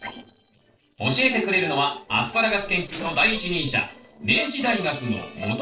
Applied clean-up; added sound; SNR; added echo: neural separator model SepFormer DNS4.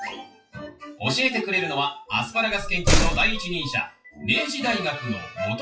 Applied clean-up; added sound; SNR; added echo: classical method WPE with log-MMSE.